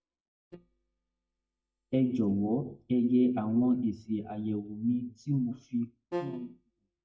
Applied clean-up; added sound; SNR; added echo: neural mask model DeepFilterNet 3.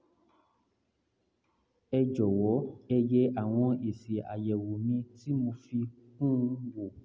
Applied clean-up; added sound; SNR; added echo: none; none; none; none.